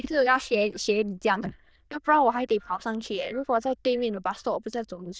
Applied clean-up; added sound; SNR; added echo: neural diffusion model UNIVERSE++.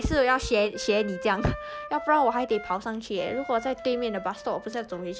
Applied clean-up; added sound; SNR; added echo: none; Wind instrument, woodwind instrument; 13 dB; none.